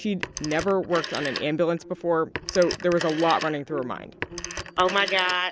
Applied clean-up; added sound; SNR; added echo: none; Telephone; 10 dB; none.